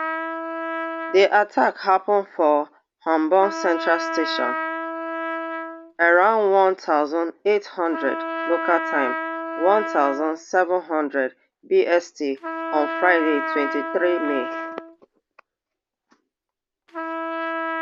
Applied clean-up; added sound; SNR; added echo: none; Trumpet; 7 dB; none.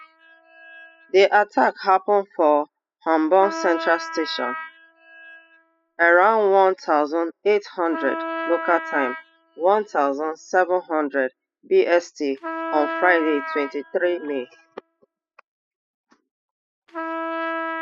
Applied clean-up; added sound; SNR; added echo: classical method spectral subtraction.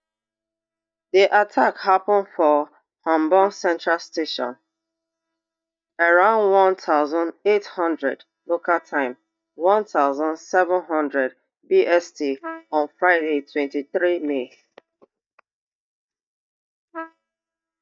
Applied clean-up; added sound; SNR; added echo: neural mask model DeepFilterNet 3.